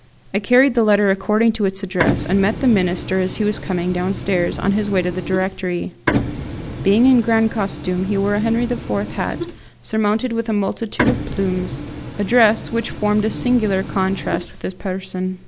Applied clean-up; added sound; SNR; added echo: none; Printer; 7 dB; none.